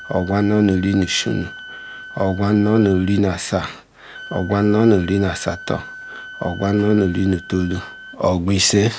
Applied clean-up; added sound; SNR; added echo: none; Wind instrument, woodwind instrument; 18 dB; none.